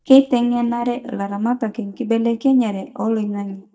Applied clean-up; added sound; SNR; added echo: neural mask model DeepFilterNet 3.